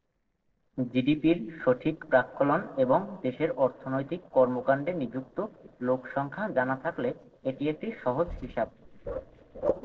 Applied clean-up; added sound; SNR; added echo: neural separator model SepFormer DNS4.